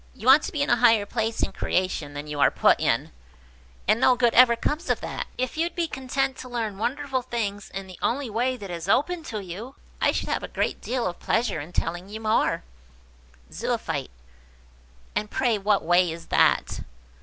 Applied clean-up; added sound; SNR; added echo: none; none; none; none.